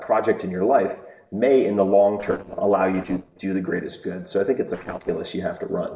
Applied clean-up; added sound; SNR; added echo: neural separator model SepFormer DNS4.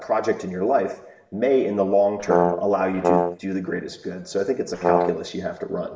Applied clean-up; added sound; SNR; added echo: none; Brass instrument; -2 dB; reverberation time 0.8 s.